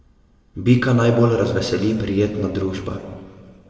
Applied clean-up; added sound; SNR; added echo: none; none; none; reverberation time 2.0 s.